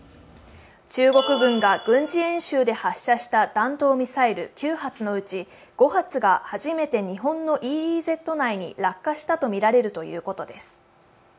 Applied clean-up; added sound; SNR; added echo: none; none; none; none.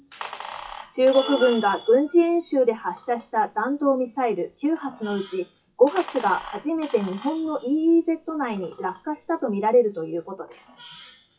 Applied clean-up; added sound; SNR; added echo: classical method WPE with log-MMSE.